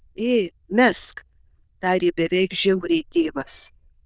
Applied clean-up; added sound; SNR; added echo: neural diffusion model UNIVERSE++.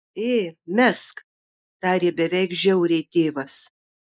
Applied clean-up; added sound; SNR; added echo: neural mask model Resemble Enhance denoiser.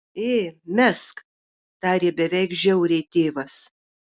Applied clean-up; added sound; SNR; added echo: none; none; none; none.